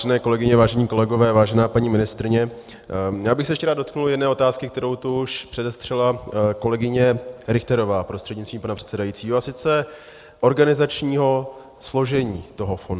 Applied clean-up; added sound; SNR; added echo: none; none; none; none.